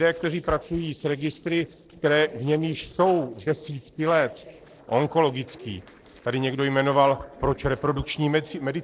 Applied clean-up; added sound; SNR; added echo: neural separator model SepFormer DNS4.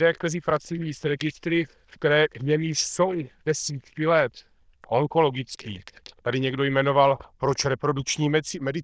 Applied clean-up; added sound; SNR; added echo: neural diffusion model UNIVERSE++.